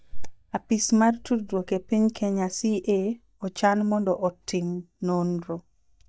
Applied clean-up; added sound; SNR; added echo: neural mask model DeepFilterNet 3.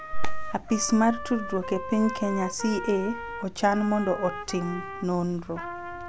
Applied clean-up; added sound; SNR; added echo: none; Trumpet; 11 dB; none.